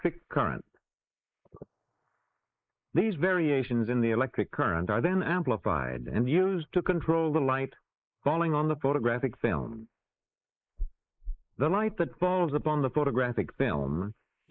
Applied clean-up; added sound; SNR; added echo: neural mask model Resemble Enhance denoiser.